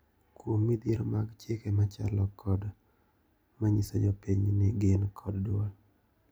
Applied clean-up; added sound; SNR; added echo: none; none; none; none.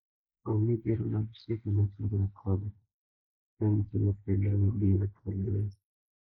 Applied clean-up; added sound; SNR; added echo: neural mask model Resemble Enhance denoiser.